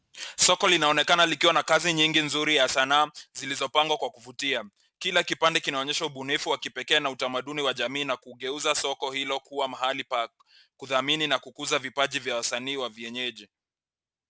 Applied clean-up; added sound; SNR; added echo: none; none; none; none.